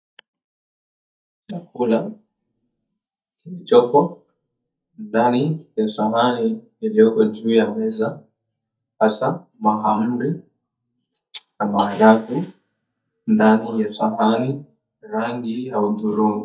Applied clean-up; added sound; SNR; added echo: neural mask model DeepFilterNet 3.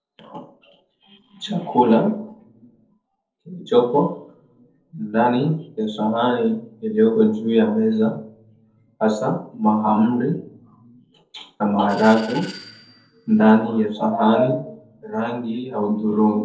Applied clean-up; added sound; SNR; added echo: neural separator model SepFormer DNS4.